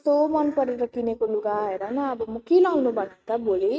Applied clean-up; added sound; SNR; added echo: neural mask model RNNoise.